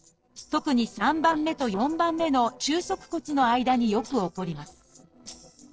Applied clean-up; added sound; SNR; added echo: neural separator model SepFormer DNS4.